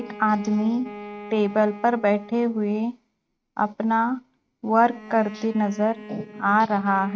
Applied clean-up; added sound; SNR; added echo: neural mask model RNNoise.